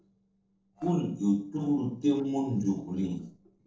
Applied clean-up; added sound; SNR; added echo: neural separator model SepFormer DNS4.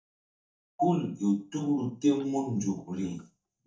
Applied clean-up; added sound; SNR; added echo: neural mask model DeepFilterNet 3.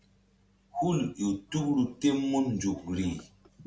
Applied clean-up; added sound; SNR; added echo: none; none; none; none.